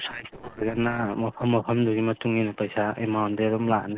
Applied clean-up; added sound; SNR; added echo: neural separator model SepFormer DNS4.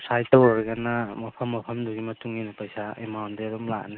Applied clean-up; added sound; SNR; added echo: none; Marimba, xylophone; 19 dB; none.